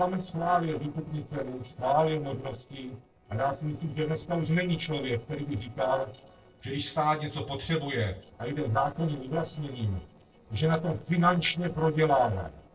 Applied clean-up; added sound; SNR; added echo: neural separator model SepFormer DNS4.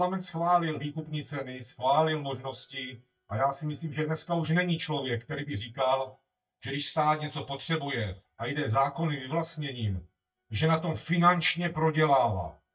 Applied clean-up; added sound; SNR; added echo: neural mask model DeepFilterNet 3.